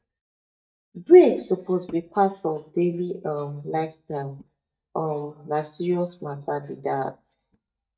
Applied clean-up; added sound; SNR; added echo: neural mask model DeepFilterNet 3.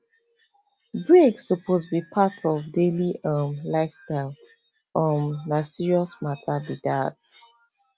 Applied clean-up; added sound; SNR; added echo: none; none; none; none.